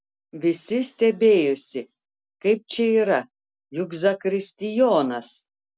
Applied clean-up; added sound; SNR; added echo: none; none; none; none.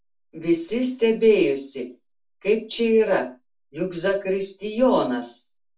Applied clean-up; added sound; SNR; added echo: none; none; none; reverberation time 0.3 s.